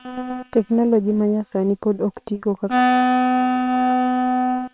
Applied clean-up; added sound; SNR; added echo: neural separator model SepFormer WHAM!.